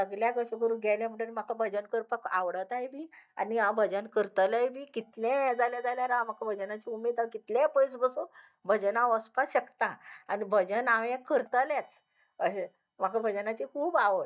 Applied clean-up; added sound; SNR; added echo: neural mask model DeepFilterNet 3.